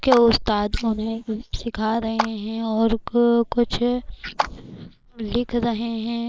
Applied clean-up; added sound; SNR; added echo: neural mask model Resemble Enhance denoiser.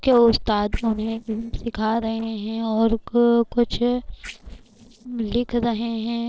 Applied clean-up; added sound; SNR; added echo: neural separator model SepFormer DNS4.